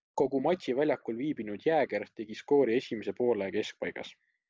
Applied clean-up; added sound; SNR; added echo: none; none; none; none.